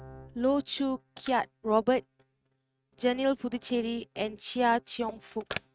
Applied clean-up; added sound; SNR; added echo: neural mask model RNNoise.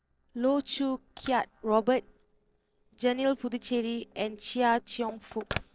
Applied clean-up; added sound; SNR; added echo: neural separator model SepFormer DNS4.